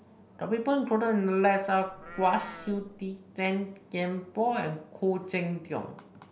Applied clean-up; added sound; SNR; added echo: none; Livestock, farm animals, working animals; 17 dB; none.